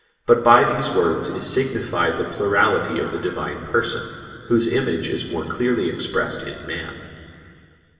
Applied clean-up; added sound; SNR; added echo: none; none; none; reverberation time 2.7 s.